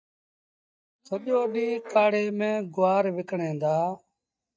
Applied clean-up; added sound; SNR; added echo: neural mask model DeepFilterNet 3.